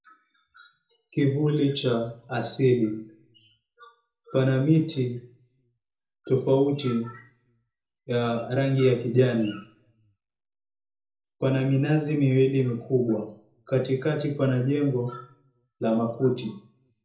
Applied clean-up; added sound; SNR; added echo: none; none; none; reverberation time 0.5 s.